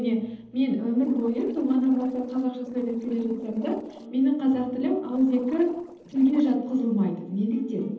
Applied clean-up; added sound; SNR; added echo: neural separator model SepFormer DNS4.